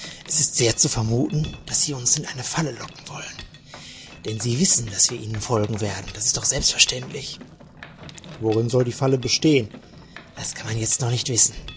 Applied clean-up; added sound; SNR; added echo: none; Mechanisms; 19 dB; none.